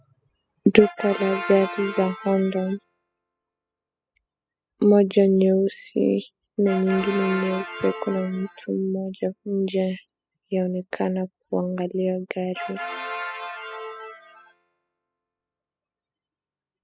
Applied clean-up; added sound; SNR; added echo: classical method spectral subtraction.